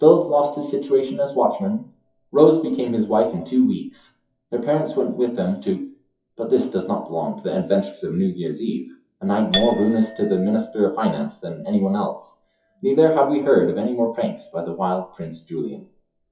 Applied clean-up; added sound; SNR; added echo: classical method WPE with log-MMSE.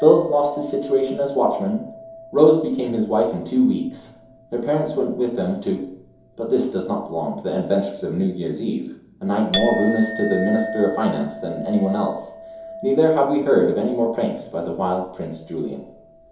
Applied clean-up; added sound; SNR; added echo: none; Chink, clink; 14 dB; reverberation time 2.8 s.